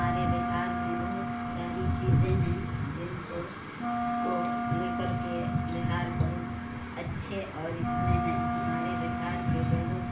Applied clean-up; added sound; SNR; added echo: none; Wind instrument, woodwind instrument; 2 dB; reverberation time 0.4 s.